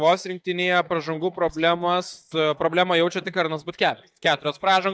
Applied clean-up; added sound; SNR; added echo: neural mask model DeepFilterNet 3.